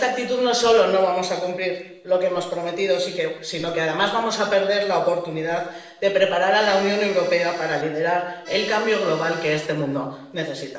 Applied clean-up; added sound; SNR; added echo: neural separator model SepFormer DNS4.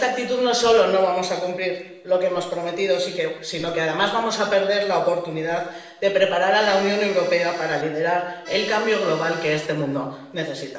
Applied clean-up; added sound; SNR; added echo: none; Accordion; 14 dB; reverberation time 0.8 s.